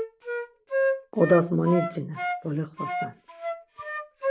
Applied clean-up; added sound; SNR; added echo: none; Wind instrument, woodwind instrument; 3 dB; none.